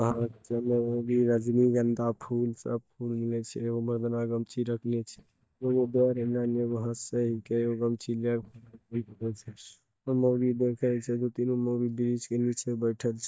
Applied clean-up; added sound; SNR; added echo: neural mask model DeepFilterNet 3.